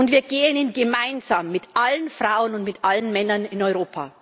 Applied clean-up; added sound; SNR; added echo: none; none; none; none.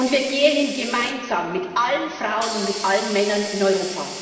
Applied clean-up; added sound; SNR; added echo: none; Hiss; 12 dB; reverberation time 1.6 s.